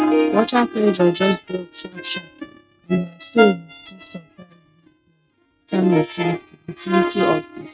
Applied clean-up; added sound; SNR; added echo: neural mask model RNNoise.